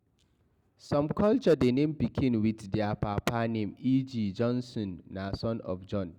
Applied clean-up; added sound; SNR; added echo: none; none; none; none.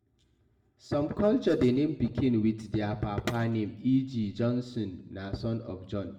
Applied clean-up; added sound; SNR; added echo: none; none; none; reverberation time 0.6 s.